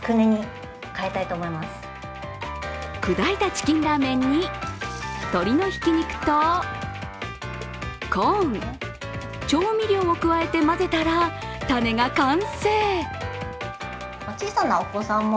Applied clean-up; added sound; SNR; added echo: none; none; none; none.